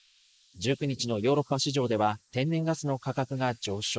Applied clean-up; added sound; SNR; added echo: neural mask model Resemble Enhance denoiser.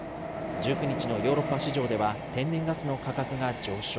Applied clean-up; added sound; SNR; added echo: none; Train; 4 dB; none.